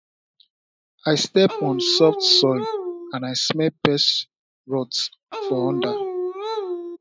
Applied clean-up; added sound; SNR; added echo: classical method spectral subtraction.